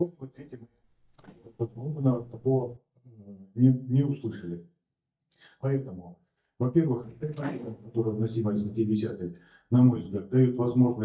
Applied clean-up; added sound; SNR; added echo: neural mask model DeepFilterNet 3.